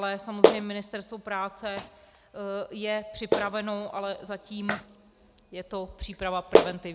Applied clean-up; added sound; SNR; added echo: none; Clapping; -4 dB; none.